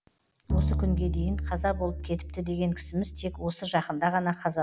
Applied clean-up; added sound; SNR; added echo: none; Bowed string instrument; 1 dB; none.